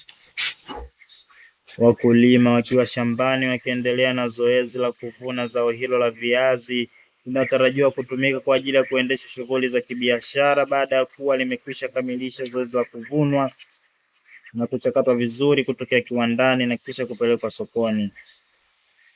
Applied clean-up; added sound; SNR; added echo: neural mask model Resemble Enhance denoiser.